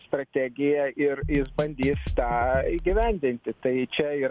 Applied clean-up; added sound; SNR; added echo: none; Drum kit; 5 dB; none.